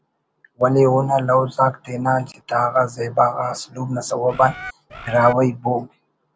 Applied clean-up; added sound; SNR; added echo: none; Bird; 14 dB; none.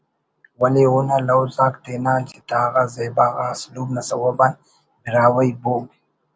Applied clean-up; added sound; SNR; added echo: none; none; none; none.